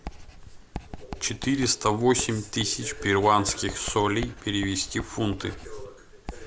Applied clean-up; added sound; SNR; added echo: none; Writing; 13 dB; none.